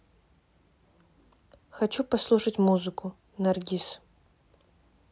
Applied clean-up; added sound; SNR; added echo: none; none; none; none.